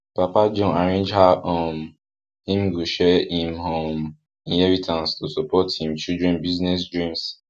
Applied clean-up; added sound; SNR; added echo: none; none; none; none.